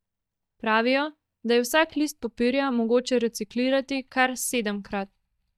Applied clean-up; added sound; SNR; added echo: neural mask model DeepFilterNet 3.